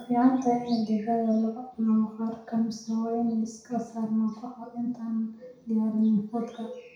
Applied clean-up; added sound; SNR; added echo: none; none; none; reverberation time 0.6 s.